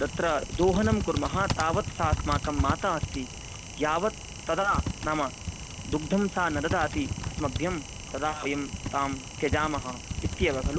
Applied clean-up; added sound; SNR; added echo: none; Typing; 4 dB; none.